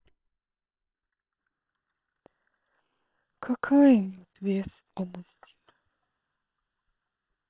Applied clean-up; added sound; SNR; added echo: neural separator model SepFormer WHAM!.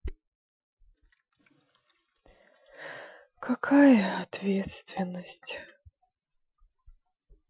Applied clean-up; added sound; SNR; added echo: classical method Wiener filter.